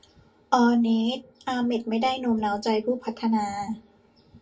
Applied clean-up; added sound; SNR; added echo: none; none; none; reverberation time 0.1 s.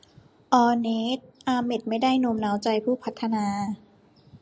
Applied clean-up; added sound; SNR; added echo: none; none; none; none.